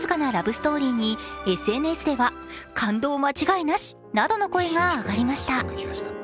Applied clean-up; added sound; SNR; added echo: none; none; none; none.